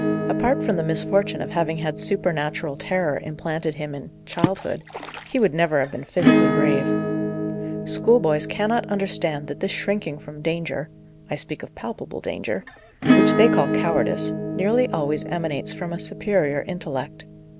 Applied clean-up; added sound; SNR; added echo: none; Water / Splash, splatter + Acoustic guitar / Strum; 1 dB; none.